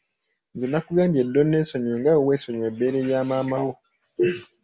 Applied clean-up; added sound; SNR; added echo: none; none; none; none.